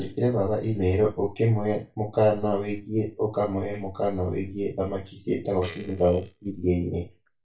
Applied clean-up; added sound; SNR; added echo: neural mask model DeepFilterNet 3.